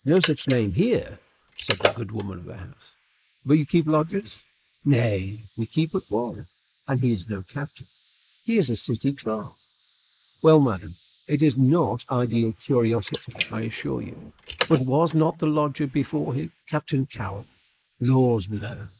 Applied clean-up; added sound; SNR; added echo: neural mask model Resemble Enhance denoiser.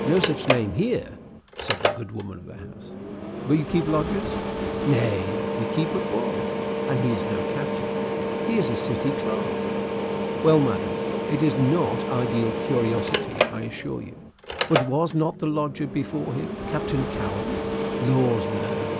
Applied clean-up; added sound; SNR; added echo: none; Mechanical fan; 1 dB; none.